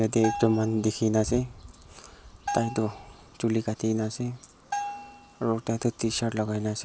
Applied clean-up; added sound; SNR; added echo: none; Bell; 11 dB; none.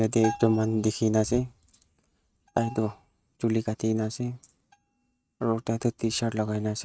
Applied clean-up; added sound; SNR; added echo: neural mask model RNNoise.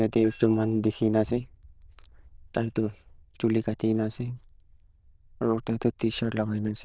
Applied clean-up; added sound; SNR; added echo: neural diffusion model UNIVERSE++.